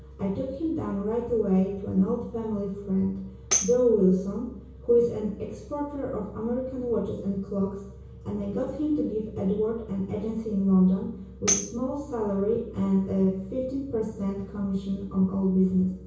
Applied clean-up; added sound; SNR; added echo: none; Tambourine; 6 dB; reverberation time 0.6 s.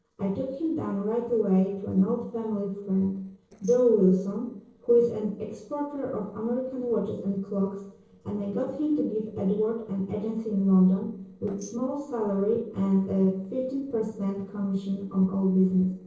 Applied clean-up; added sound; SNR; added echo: neural separator model SepFormer DNS4.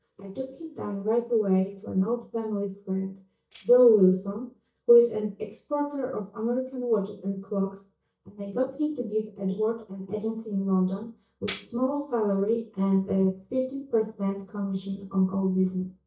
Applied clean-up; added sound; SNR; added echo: neural mask model DeepFilterNet 3.